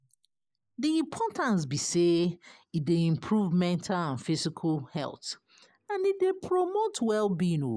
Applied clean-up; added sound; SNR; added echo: neural mask model Resemble Enhance denoiser.